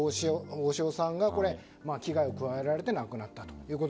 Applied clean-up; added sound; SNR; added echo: none; Ringtone; 17 dB; none.